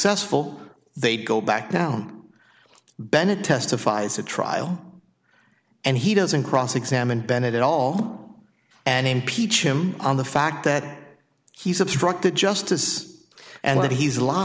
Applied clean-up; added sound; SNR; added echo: none; none; none; none.